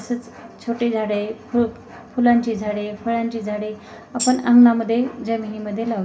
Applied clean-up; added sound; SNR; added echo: none; Tambourine; 11 dB; reverberation time 1.4 s.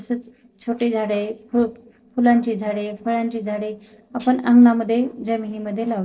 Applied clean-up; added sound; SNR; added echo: neural separator model SepFormer DNS4.